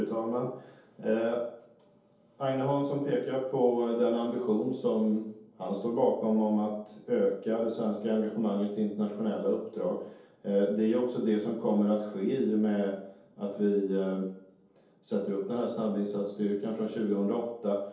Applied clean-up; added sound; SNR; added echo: none; none; none; reverberation time 0.7 s.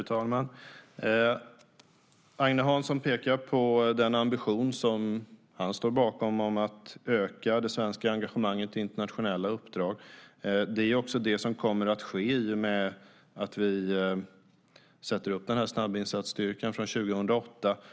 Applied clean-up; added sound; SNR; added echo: none; none; none; none.